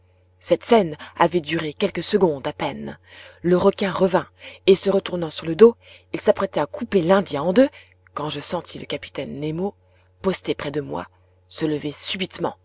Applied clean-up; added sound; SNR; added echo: none; none; none; none.